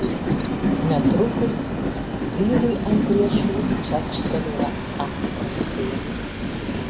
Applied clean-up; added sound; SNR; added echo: none; Train; -3 dB; reverberation time 1.0 s.